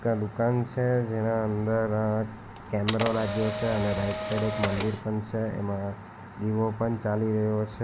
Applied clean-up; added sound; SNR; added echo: none; Camera; 4 dB; none.